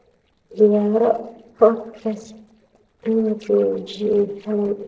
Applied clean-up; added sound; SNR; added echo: neural separator model SepFormer DNS4.